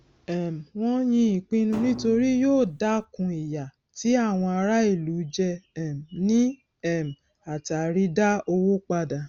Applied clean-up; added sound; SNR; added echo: none; Thump, thud; 14 dB; none.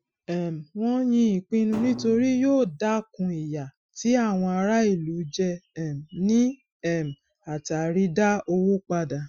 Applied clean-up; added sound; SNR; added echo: classical method Wiener filter.